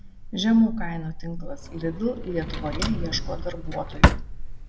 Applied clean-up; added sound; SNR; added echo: none; Drawer open or close; 0 dB; none.